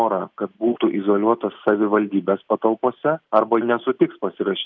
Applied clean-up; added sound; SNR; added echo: none; none; none; none.